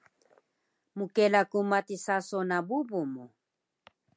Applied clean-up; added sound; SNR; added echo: none; none; none; none.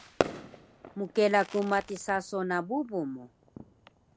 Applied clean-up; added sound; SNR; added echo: none; Fireworks; 9 dB; none.